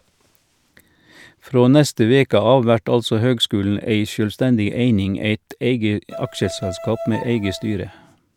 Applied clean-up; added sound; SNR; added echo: none; Bowed string instrument; 14 dB; none.